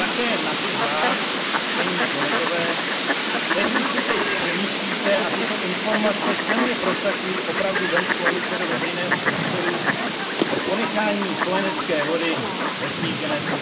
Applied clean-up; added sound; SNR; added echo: none; Fowl; -4 dB; reverberation time 1.0 s.